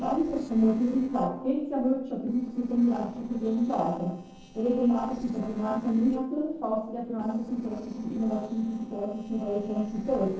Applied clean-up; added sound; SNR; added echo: neural separator model SepFormer DNS4.